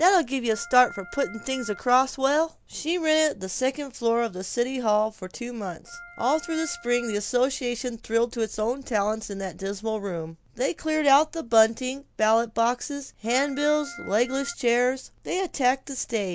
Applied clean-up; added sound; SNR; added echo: none; Organ; 16 dB; none.